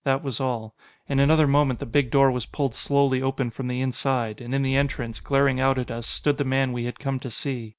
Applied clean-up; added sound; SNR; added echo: none; Boom; 17 dB; none.